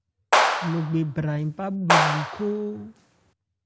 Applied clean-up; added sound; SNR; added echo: none; Clapping; -3 dB; none.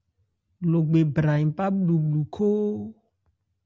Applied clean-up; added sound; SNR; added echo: none; none; none; none.